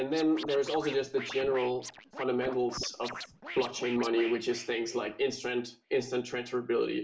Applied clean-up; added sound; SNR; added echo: none; Scratching (performance technique); 14 dB; reverberation time 0.3 s.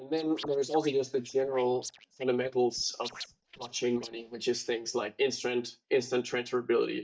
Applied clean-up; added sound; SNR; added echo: neural mask model DeepFilterNet 3.